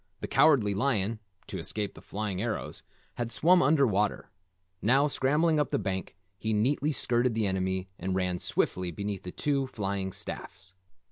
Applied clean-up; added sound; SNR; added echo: none; none; none; none.